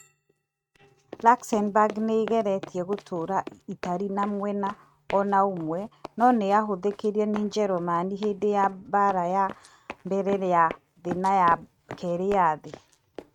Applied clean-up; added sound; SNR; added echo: neural mask model RNNoise.